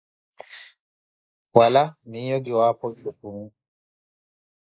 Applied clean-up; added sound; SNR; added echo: neural mask model Resemble Enhance denoiser.